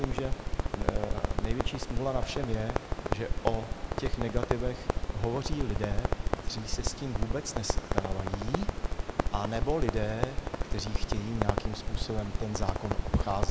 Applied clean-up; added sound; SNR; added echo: none; Crackle; -4 dB; none.